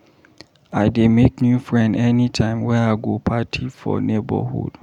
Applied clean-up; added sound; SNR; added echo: none; none; none; none.